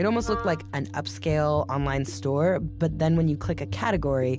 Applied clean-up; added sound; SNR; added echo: none; Wind instrument, woodwind instrument; 12 dB; none.